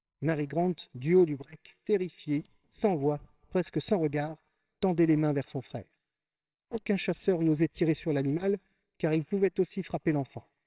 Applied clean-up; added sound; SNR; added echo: neural separator model SepFormer WHAMR!.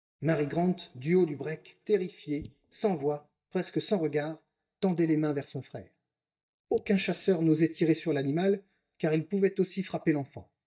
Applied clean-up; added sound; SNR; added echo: neural mask model DeepFilterNet 3.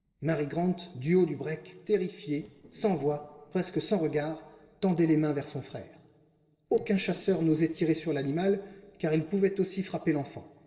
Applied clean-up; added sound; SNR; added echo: neural separator model SepFormer DNS4.